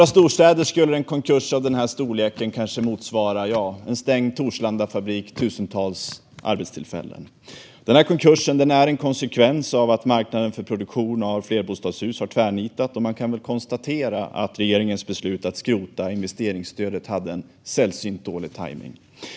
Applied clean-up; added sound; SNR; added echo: none; none; none; none.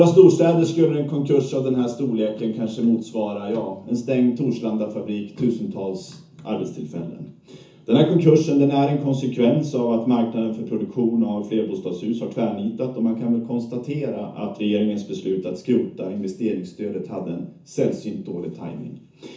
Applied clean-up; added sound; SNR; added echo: none; none; none; reverberation time 0.6 s.